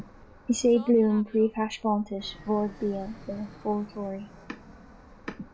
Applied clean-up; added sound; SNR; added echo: none; Fixed-wing aircraft, airplane; 20 dB; none.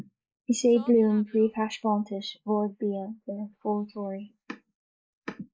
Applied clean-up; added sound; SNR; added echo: neural mask model Resemble Enhance denoiser.